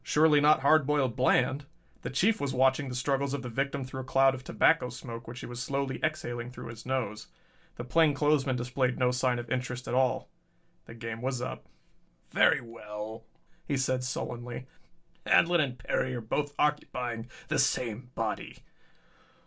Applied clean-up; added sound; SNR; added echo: none; none; none; reverberation time 0.2 s.